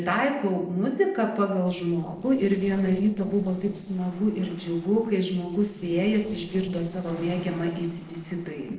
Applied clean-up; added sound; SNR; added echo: neural separator model SepFormer DNS4.